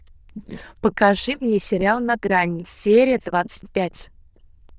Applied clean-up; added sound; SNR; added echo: neural diffusion model UNIVERSE++.